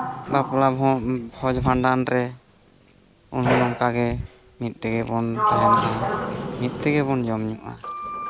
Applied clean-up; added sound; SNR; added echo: none; Sliding door; 4 dB; none.